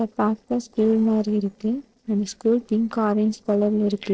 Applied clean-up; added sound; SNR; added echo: neural separator model SepFormer DNS4.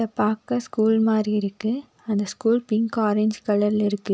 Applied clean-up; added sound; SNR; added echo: none; none; none; none.